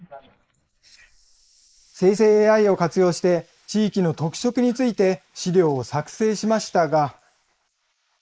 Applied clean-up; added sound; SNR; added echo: neural mask model Resemble Enhance denoiser.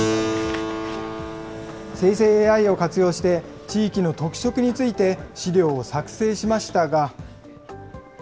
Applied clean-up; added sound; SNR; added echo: none; Keyboard (musical); 10 dB; none.